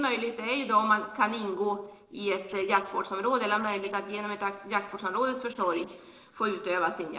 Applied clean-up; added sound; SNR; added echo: neural separator model SepFormer DNS4.